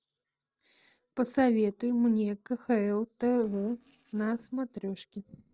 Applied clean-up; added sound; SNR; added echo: neural separator model SepFormer DNS4.